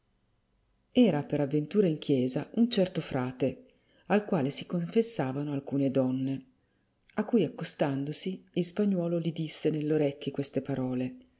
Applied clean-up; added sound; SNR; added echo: none; none; none; none.